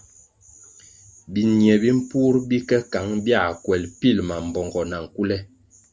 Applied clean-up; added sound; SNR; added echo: none; none; none; none.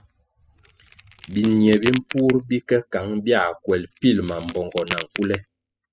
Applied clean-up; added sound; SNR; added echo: classical method spectral subtraction.